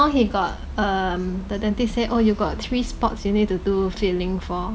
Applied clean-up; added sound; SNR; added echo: none; none; none; none.